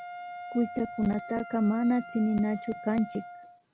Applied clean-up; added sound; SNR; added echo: none; Wind instrument, woodwind instrument; 13 dB; none.